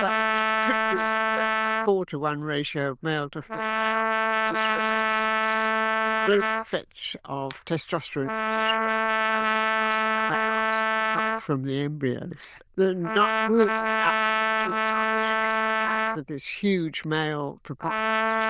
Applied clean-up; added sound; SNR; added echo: neural diffusion model UNIVERSE++.